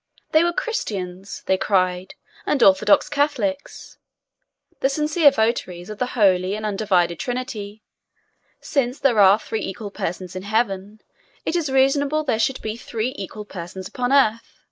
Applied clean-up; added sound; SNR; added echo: neural mask model Resemble Enhance denoiser.